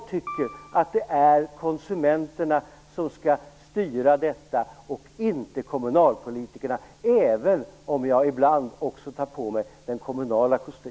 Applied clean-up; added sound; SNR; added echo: none; Piano; 16 dB; none.